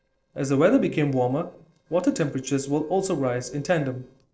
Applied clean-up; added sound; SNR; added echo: neural separator model SepFormer DNS4.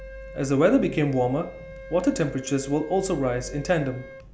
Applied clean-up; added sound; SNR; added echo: none; Wind instrument, woodwind instrument; 17 dB; none.